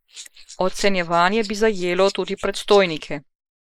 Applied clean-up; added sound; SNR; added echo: neural mask model Resemble Enhance denoiser.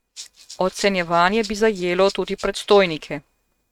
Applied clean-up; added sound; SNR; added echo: neural mask model RNNoise.